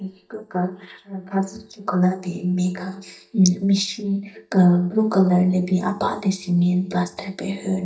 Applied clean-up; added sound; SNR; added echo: neural mask model DeepFilterNet 3.